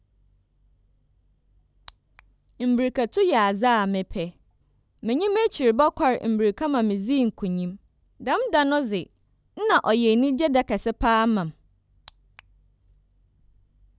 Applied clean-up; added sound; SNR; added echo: none; none; none; none.